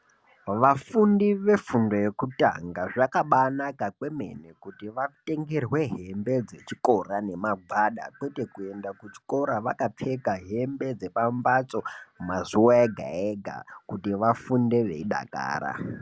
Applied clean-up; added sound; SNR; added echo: none; none; none; none.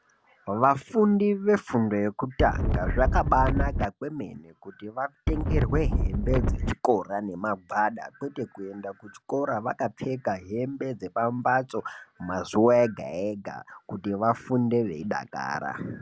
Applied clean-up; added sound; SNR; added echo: none; Wind; -2 dB; none.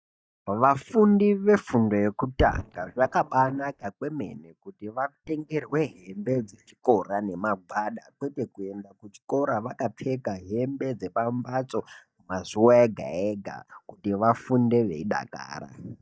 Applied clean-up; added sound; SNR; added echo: neural mask model DeepFilterNet 3.